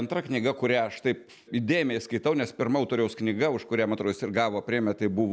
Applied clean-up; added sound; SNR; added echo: none; none; none; none.